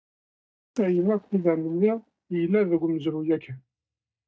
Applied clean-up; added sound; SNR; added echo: neural mask model DeepFilterNet 3.